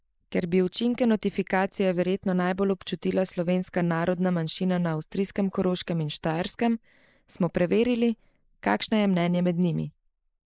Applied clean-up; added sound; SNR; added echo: neural mask model Resemble Enhance denoiser.